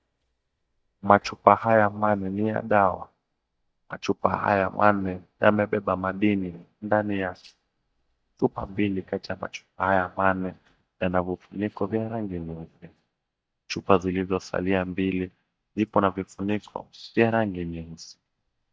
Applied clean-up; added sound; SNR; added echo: neural mask model DeepFilterNet 3.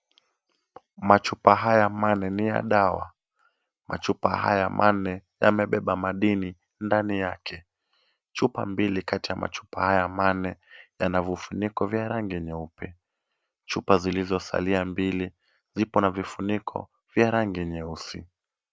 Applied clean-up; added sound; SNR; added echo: none; none; none; none.